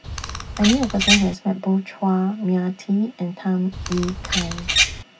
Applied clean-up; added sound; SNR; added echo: none; Bird vocalization, bird call, bird song; 1 dB; reverberation time 0.4 s.